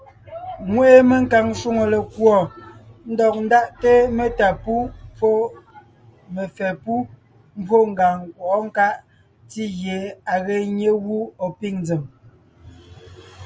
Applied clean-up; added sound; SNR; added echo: none; none; none; none.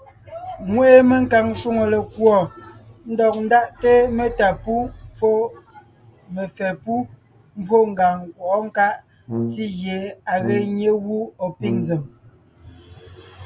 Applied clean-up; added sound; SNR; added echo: none; Brass instrument; 8 dB; none.